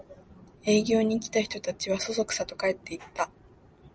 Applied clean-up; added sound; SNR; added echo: none; none; none; none.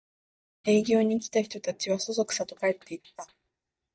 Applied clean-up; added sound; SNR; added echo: neural mask model DeepFilterNet 3.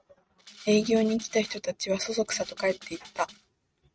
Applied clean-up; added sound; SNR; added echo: neural mask model RNNoise.